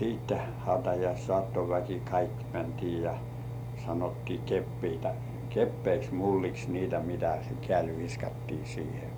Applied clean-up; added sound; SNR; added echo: none; Engine; 6 dB; none.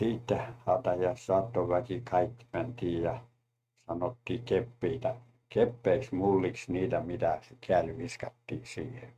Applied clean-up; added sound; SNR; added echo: neural mask model RNNoise.